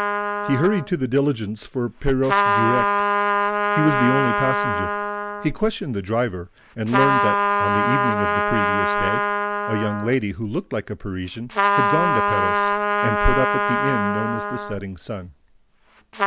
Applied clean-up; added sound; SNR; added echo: none; Trumpet; -2 dB; none.